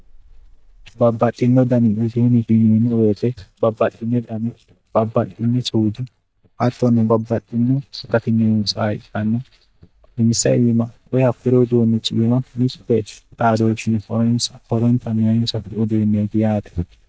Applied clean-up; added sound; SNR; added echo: neural mask model DeepFilterNet 3.